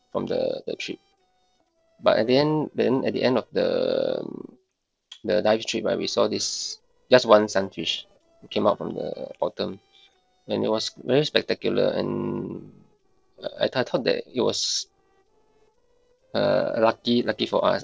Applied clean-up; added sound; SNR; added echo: neural separator model SepFormer DNS4.